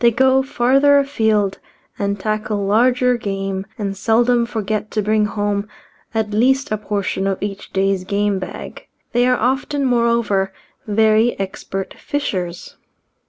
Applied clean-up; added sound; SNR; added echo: none; none; none; none.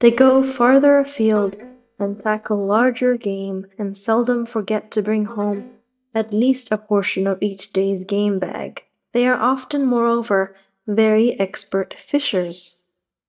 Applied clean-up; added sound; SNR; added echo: neural mask model DeepFilterNet 3.